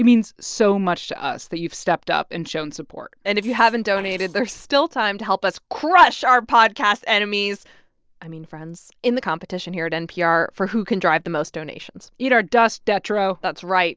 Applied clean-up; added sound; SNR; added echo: neural separator model SepFormer DNS4.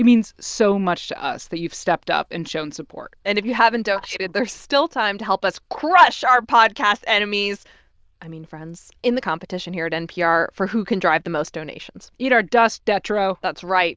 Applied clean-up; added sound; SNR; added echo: neural diffusion model UNIVERSE++.